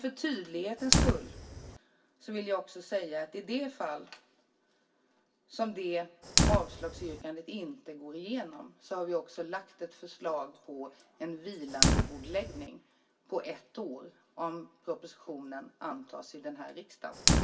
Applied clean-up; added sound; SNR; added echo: none; Fire; -3 dB; reverberation time 0.2 s.